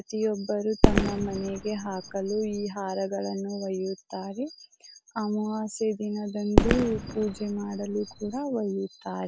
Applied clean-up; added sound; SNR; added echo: none; Fireworks; -3 dB; none.